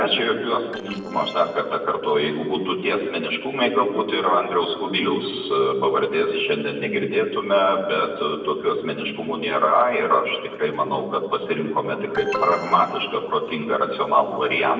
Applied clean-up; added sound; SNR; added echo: neural separator model SepFormer DNS4.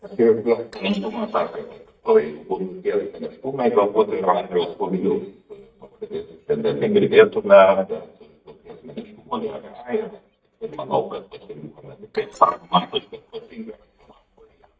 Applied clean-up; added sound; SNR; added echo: neural mask model DeepFilterNet 3.